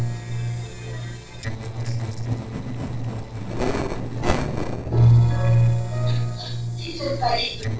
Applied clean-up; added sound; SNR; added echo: neural separator model SepFormer DNS4.